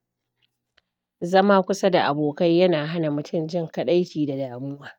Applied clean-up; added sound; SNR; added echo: neural mask model DeepFilterNet 3.